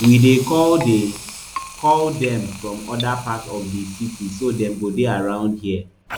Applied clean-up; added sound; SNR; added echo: none; Keyboard (musical) + Hiss; 15 dB; none.